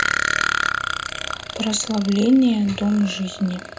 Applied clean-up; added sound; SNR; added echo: none; Burping, eructation; 4 dB; reverberation time 0.2 s.